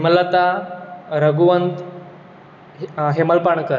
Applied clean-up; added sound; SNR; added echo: none; none; none; none.